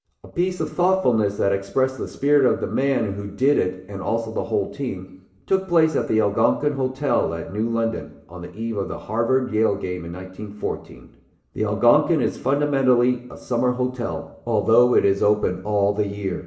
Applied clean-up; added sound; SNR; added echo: none; none; none; reverberation time 0.7 s.